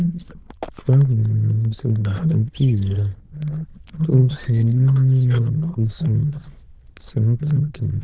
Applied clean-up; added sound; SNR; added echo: neural diffusion model UNIVERSE++.